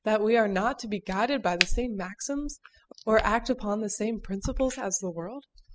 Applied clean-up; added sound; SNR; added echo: classical method spectral subtraction.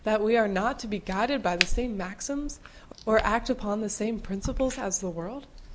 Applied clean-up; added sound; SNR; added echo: none; Crack; 8 dB; none.